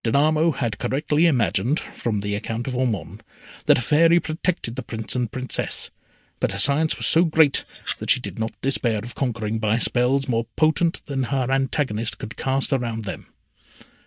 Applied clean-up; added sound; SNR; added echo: neural mask model DeepFilterNet 3.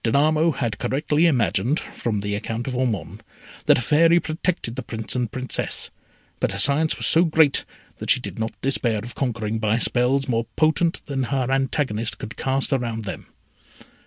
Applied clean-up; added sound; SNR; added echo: none; none; none; none.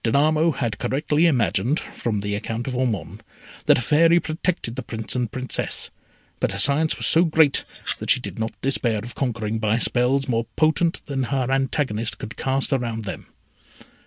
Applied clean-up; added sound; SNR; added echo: none; Domestic sounds, home sounds; 12 dB; none.